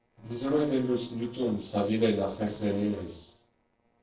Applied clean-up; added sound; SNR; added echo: neural separator model SepFormer DNS4.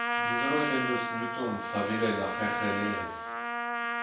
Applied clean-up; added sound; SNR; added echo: none; Trumpet; -1 dB; reverberation time 0.6 s.